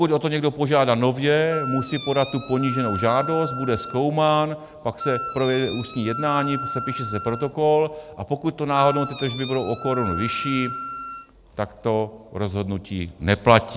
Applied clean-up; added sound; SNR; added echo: none; Wind instrument, woodwind instrument; 9 dB; none.